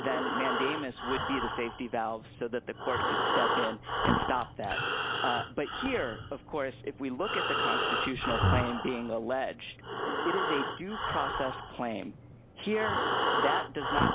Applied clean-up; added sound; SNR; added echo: none; Breathing; -2 dB; none.